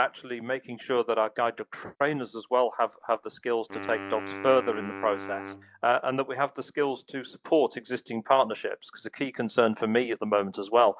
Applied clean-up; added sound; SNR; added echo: none; Wind instrument, woodwind instrument; 12 dB; none.